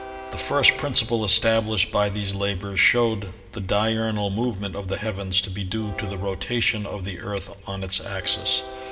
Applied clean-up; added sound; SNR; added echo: none; Train; 17 dB; reverberation time 2.4 s.